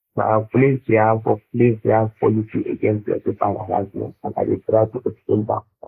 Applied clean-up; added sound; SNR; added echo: neural mask model Resemble Enhance denoiser.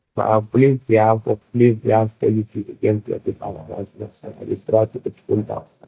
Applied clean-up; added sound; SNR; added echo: neural mask model DeepFilterNet 3.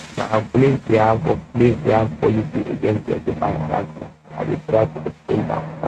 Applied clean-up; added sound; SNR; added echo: neural mask model RNNoise.